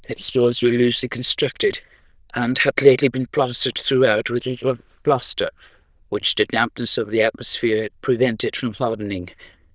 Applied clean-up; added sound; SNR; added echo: neural diffusion model UNIVERSE++.